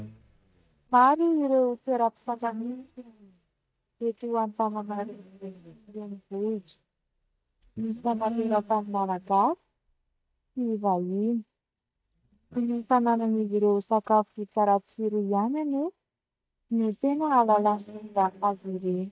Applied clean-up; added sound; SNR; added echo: neural mask model DeepFilterNet 3.